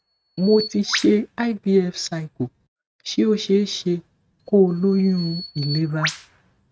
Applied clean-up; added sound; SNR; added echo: neural mask model RNNoise.